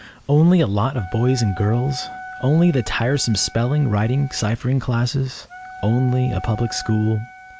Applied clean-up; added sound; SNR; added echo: none; Wind instrument, woodwind instrument; 18 dB; none.